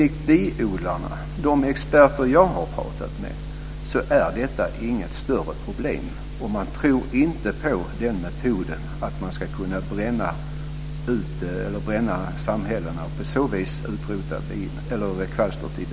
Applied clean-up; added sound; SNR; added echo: none; none; none; none.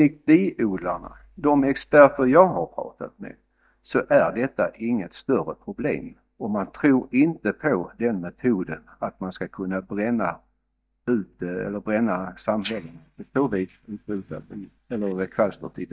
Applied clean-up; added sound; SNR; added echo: neural mask model DeepFilterNet 3.